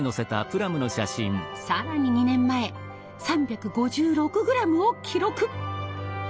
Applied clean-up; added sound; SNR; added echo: none; none; none; none.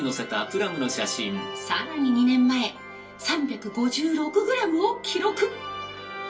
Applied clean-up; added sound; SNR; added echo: none; none; none; reverberation time 0.3 s.